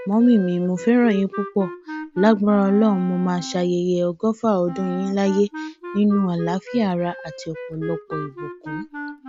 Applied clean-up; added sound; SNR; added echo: none; Wind instrument, woodwind instrument; 13 dB; none.